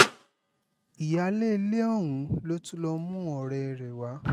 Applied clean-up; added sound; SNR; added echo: neural mask model RNNoise.